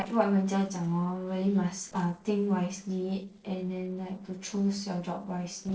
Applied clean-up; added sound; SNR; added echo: neural separator model SepFormer DNS4.